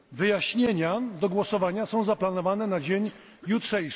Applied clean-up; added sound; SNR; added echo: none; none; none; none.